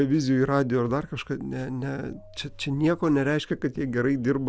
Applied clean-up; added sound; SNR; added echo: none; none; none; none.